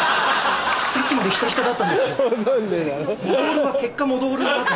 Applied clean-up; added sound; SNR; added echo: none; none; none; none.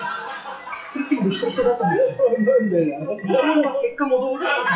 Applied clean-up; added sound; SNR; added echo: classical method WPE with log-MMSE.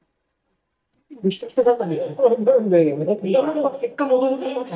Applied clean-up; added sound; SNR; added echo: neural mask model DeepFilterNet 3.